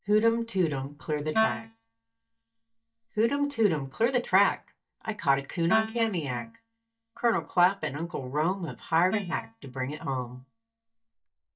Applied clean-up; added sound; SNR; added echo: neural mask model DeepFilterNet 3.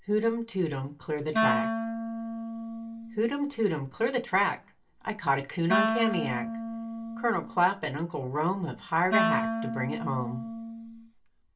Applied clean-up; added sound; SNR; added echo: none; Wind instrument, woodwind instrument; 1 dB; reverberation time 0.2 s.